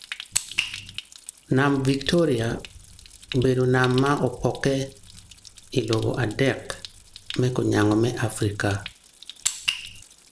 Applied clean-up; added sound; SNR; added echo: none; Stream; 17 dB; none.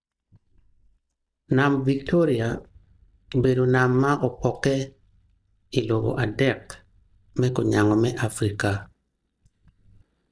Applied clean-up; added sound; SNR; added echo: neural mask model DeepFilterNet 3.